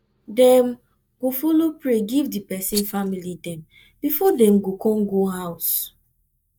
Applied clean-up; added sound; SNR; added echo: neural mask model DeepFilterNet 3.